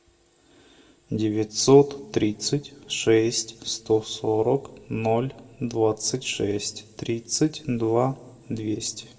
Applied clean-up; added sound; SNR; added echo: none; none; none; reverberation time 1.1 s.